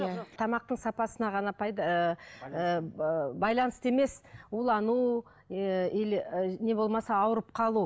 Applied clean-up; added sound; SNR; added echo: none; none; none; none.